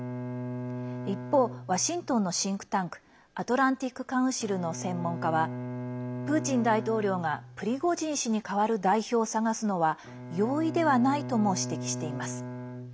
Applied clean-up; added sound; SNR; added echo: none; Bowed string instrument; 9 dB; none.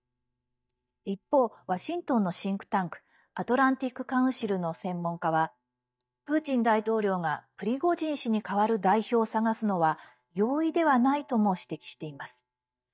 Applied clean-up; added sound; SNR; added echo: neural mask model DeepFilterNet 3.